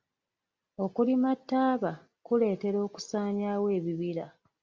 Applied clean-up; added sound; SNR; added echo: none; none; none; none.